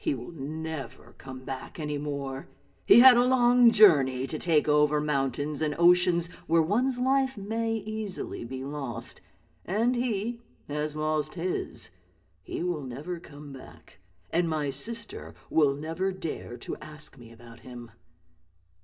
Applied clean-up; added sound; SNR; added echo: none; none; none; reverberation time 0.4 s.